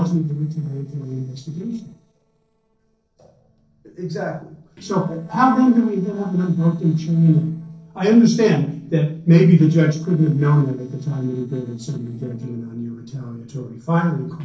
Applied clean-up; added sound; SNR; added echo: neural separator model SepFormer DNS4.